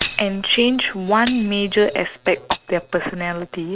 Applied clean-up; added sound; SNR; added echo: neural mask model RNNoise.